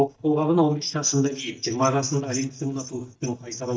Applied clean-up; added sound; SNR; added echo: neural mask model DeepFilterNet 3.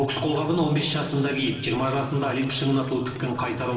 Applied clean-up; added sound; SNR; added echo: neural separator model SepFormer DNS4.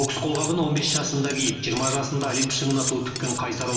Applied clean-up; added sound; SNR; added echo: none; Cutlery, silverware; 7 dB; reverberation time 2.4 s.